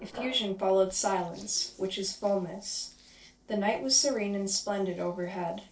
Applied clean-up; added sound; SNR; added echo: neural separator model SepFormer DNS4.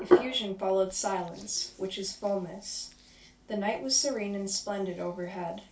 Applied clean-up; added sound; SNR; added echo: none; Hands; 2 dB; reverberation time 0.3 s.